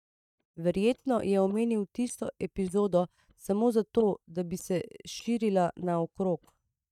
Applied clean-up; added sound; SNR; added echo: neural mask model DeepFilterNet 3.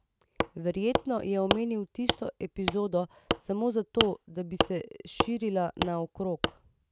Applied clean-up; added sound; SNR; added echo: none; Wood; 1 dB; none.